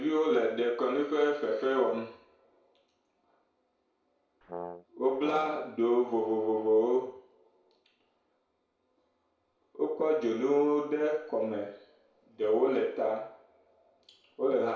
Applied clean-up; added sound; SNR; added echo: none; Brass instrument; 11 dB; reverberation time 0.6 s.